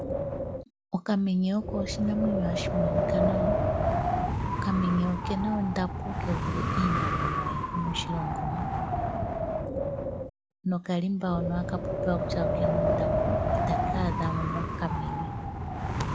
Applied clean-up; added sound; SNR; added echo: none; Wind; -2 dB; none.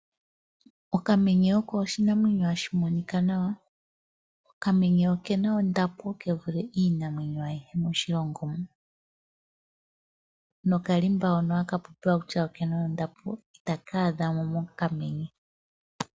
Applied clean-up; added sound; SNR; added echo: none; none; none; none.